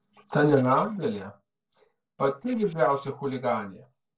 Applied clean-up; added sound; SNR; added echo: neural separator model SepFormer DNS4.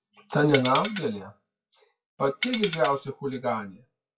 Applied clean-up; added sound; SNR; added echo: classical method WPE with log-MMSE.